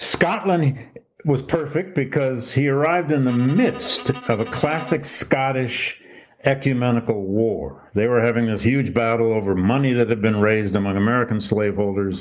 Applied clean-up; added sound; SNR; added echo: none; Bowed string instrument; 17 dB; none.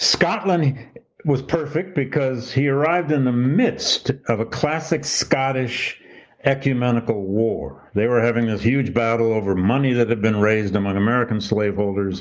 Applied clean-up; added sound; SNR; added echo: none; none; none; none.